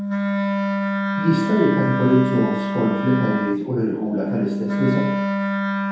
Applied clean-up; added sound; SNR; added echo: none; Wind instrument, woodwind instrument; 1 dB; reverberation time 0.8 s.